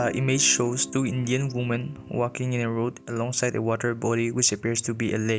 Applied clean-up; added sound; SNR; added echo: none; Guitar; 18 dB; none.